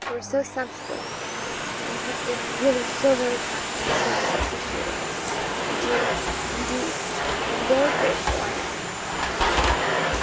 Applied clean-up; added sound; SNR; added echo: none; Domestic sounds, home sounds; -3 dB; none.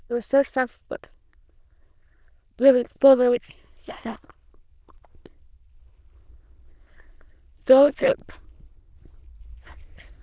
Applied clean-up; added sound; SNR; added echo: neural diffusion model UNIVERSE++.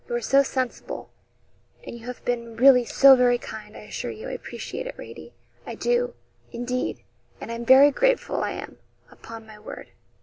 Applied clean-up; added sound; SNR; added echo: none; none; none; none.